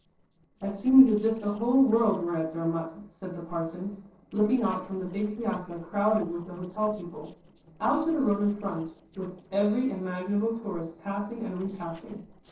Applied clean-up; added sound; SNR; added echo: neural separator model SepFormer DNS4.